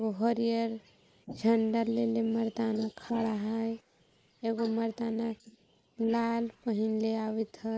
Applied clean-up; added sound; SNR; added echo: neural mask model Resemble Enhance denoiser.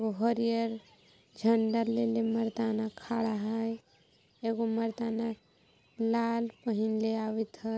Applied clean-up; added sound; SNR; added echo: none; none; none; none.